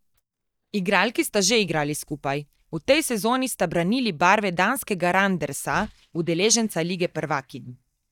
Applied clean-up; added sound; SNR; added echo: neural mask model DeepFilterNet 3.